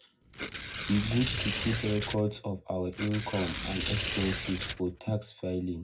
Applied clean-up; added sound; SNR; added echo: none; Tearing; 4 dB; reverberation time 0.3 s.